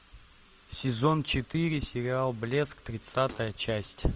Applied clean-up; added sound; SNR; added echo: none; Fart; 20 dB; none.